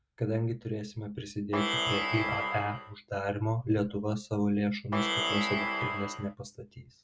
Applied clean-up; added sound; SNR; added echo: none; Plucked string instrument; 0 dB; none.